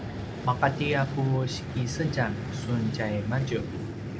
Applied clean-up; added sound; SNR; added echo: none; Vehicle; 5 dB; none.